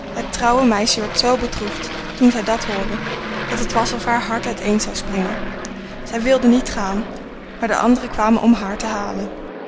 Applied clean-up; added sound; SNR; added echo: none; Aircraft; 9 dB; none.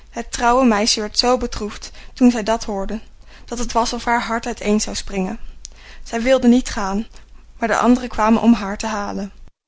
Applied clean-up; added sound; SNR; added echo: none; none; none; none.